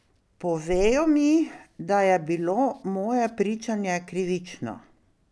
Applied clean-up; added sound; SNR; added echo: none; none; none; none.